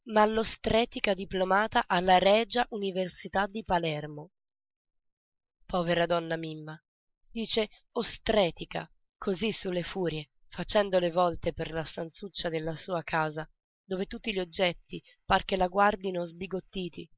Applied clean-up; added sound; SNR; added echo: neural mask model Resemble Enhance denoiser.